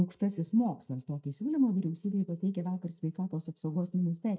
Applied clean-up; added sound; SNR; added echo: neural mask model DeepFilterNet 3.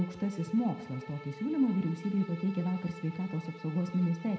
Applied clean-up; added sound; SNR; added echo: none; Bowed string instrument; 16 dB; reverberation time 0.7 s.